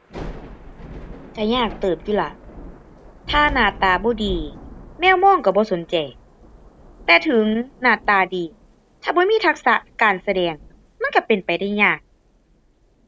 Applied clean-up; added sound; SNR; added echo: none; Thunder / Rain; 16 dB; none.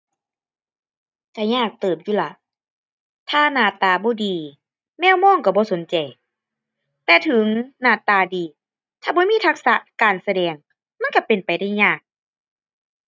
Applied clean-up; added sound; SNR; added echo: none; none; none; none.